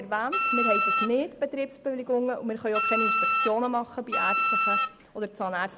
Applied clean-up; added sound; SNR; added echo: none; Wind instrument, woodwind instrument; -3 dB; none.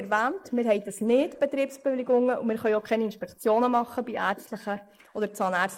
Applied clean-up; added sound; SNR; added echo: neural mask model Resemble Enhance denoiser.